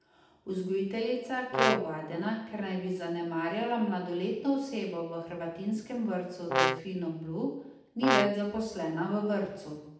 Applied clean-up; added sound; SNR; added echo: none; Brass instrument; -2 dB; reverberation time 0.8 s.